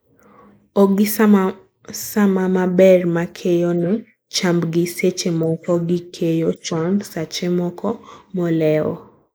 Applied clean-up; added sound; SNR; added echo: neural mask model Resemble Enhance denoiser.